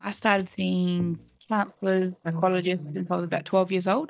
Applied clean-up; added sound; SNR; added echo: neural mask model DeepFilterNet 3.